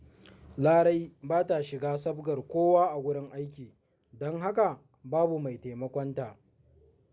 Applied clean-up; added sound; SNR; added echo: none; none; none; none.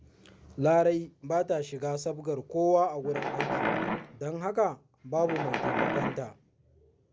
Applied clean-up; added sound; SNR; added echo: none; Wild animals; 2 dB; none.